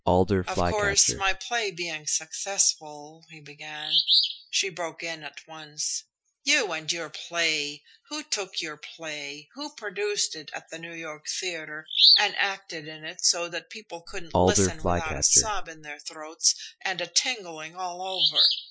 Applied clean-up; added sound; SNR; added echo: classical method Wiener filter.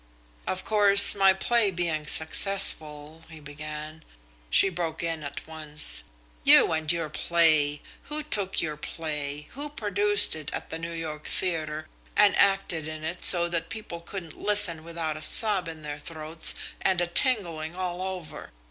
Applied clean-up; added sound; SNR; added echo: none; none; none; none.